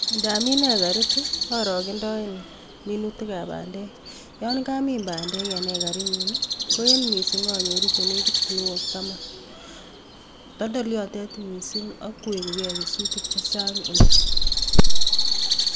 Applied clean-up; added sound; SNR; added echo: none; Bird; 4 dB; none.